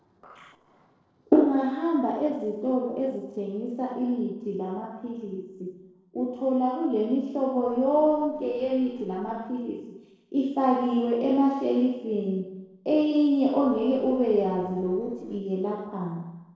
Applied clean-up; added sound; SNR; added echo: neural separator model SepFormer DNS4.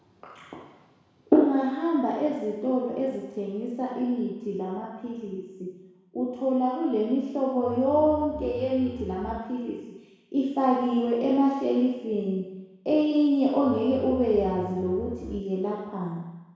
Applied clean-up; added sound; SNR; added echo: none; Bowed string instrument; 14 dB; reverberation time 1.1 s.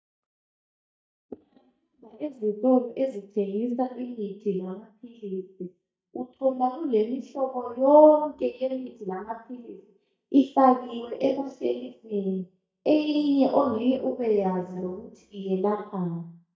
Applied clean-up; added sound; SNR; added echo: neural mask model DeepFilterNet 3.